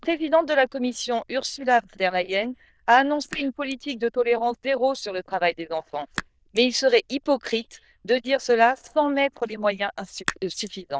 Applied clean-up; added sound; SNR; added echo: neural diffusion model UNIVERSE++.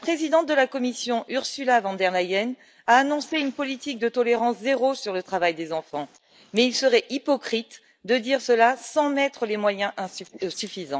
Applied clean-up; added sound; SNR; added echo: neural mask model Resemble Enhance denoiser.